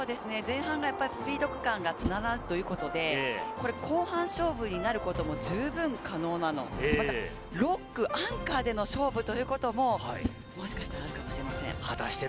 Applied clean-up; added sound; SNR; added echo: none; Whoosh, swoosh, swish; 12 dB; none.